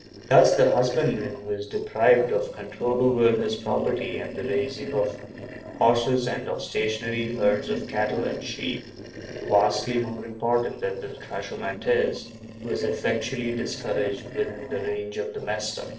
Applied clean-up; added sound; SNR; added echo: neural separator model SepFormer DNS4.